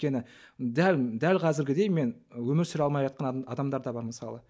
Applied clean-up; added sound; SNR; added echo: none; none; none; none.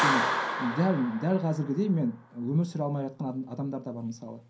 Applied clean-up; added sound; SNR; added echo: none; Clapping; 5 dB; reverberation time 0.3 s.